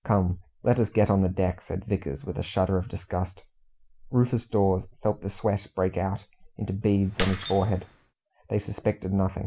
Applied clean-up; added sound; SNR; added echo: none; Keys jangling; 5 dB; none.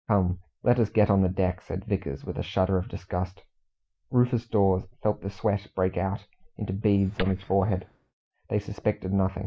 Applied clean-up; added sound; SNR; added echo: neural mask model DeepFilterNet 3.